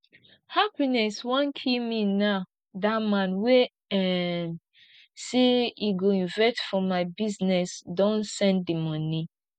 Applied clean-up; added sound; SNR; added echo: none; none; none; none.